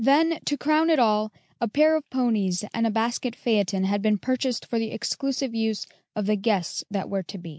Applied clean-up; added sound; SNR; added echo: none; none; none; none.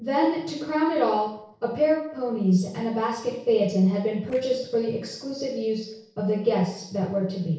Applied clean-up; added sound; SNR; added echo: neural separator model SepFormer DNS4.